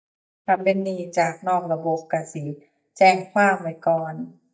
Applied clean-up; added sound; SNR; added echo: neural mask model DeepFilterNet 3.